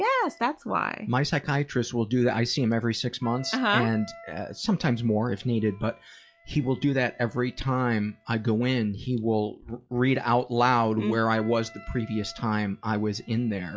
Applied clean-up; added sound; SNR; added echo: classical method log-MMSE.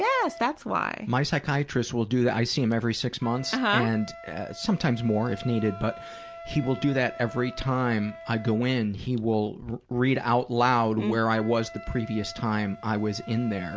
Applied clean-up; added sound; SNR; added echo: none; Wind instrument, woodwind instrument; 18 dB; none.